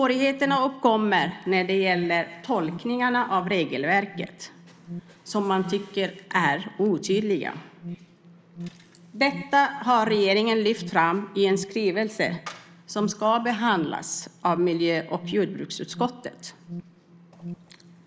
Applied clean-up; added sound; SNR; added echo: none; Alarm; 16 dB; none.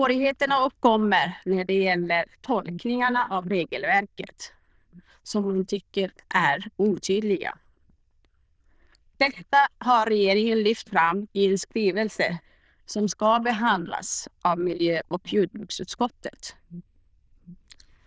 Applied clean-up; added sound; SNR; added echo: neural diffusion model UNIVERSE++.